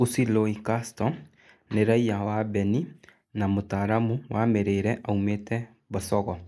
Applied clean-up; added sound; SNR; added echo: neural mask model Resemble Enhance denoiser.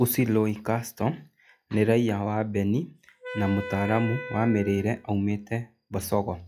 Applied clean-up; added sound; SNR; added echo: classical method log-MMSE.